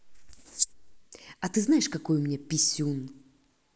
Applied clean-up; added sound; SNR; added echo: neural mask model Resemble Enhance denoiser.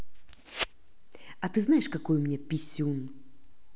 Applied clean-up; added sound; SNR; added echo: none; none; none; none.